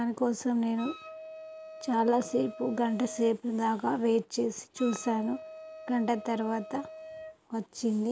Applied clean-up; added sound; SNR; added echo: none; Wind instrument, woodwind instrument; 16 dB; none.